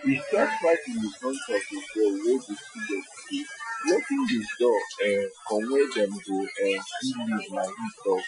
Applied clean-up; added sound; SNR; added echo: classical method Wiener filter.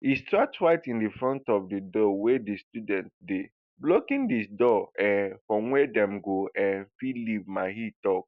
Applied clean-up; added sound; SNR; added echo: none; none; none; none.